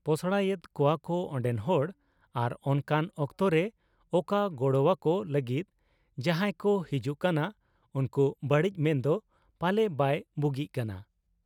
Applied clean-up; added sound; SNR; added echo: none; none; none; none.